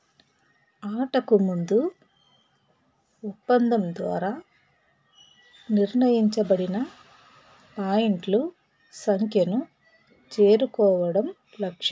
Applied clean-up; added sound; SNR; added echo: none; none; none; none.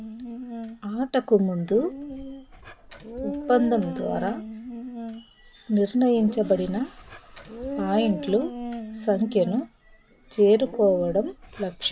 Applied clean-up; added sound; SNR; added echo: none; Dog; 11 dB; none.